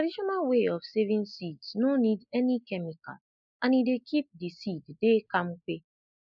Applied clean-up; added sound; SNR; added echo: neural mask model Resemble Enhance denoiser.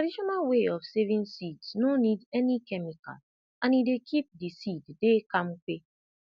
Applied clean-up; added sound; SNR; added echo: none; none; none; none.